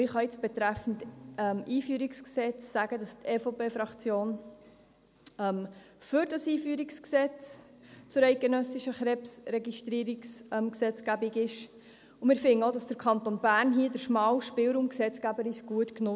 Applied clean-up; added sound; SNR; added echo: none; none; none; none.